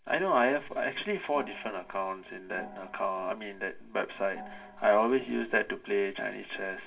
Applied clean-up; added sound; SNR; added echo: none; Gong; 18 dB; reverberation time 0.1 s.